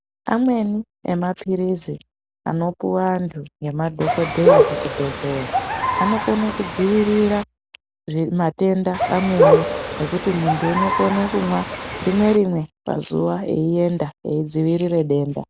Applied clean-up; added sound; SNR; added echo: none; Bird; 0 dB; none.